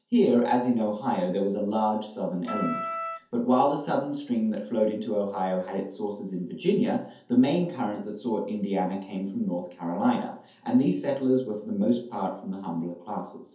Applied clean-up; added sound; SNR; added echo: none; Wind instrument, woodwind instrument; 8 dB; reverberation time 0.5 s.